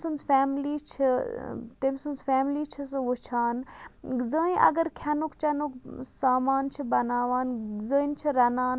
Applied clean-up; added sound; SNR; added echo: none; none; none; none.